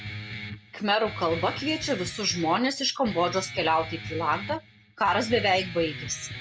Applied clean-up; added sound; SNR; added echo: none; Guitar; 11 dB; none.